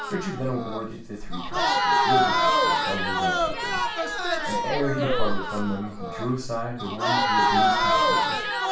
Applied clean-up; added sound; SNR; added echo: none; Crowd; -4 dB; reverberation time 0.4 s.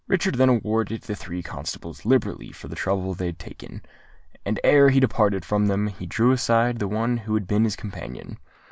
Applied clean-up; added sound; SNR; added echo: none; none; none; none.